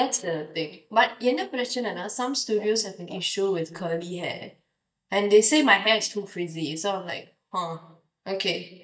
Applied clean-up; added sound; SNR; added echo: neural mask model DeepFilterNet 3.